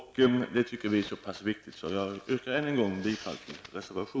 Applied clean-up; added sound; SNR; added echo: none; none; none; none.